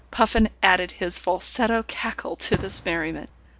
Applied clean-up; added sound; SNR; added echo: none; Fireworks; 14 dB; none.